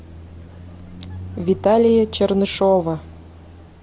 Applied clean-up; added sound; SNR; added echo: none; Car passing by; 16 dB; none.